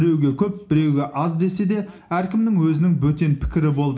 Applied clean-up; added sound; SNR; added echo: none; none; none; reverberation time 0.4 s.